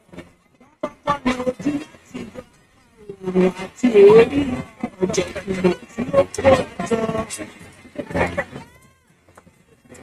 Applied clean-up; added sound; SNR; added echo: neural mask model RNNoise.